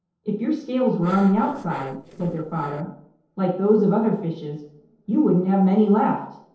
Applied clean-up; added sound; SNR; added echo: neural separator model SepFormer DNS4.